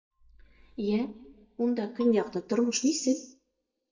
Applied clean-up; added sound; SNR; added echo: neural mask model DeepFilterNet 3.